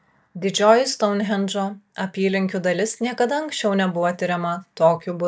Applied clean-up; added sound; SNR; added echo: none; none; none; none.